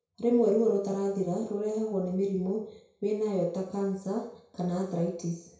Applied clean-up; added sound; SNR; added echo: none; none; none; reverberation time 0.5 s.